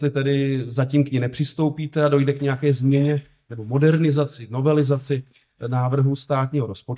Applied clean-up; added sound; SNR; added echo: neural mask model DeepFilterNet 3.